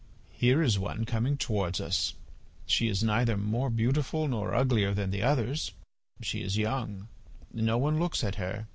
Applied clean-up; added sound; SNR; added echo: none; none; none; none.